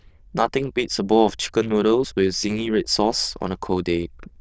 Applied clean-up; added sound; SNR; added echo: neural diffusion model UNIVERSE++.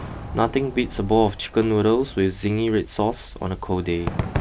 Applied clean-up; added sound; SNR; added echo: none; Crowd / Cheering / Fireworks; 12 dB; none.